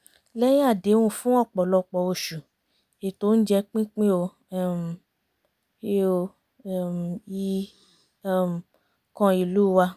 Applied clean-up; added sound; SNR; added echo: none; none; none; none.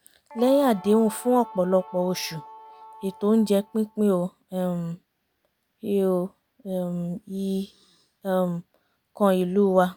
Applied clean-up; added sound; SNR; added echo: none; Guitar; 18 dB; none.